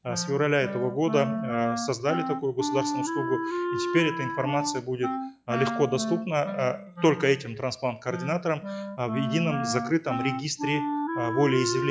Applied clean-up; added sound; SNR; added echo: classical method log-MMSE.